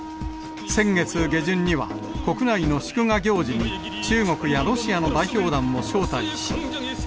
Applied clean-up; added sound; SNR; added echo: none; Wind instrument, woodwind instrument; 13 dB; none.